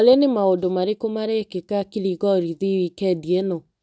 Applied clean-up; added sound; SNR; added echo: none; none; none; none.